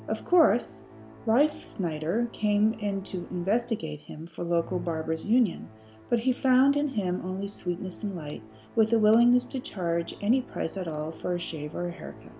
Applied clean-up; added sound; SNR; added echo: none; Musical instrument; 19 dB; none.